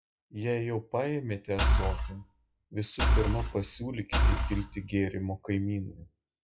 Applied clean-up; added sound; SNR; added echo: classical method log-MMSE.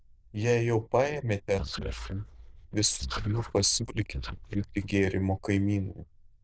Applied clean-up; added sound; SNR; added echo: neural diffusion model UNIVERSE++.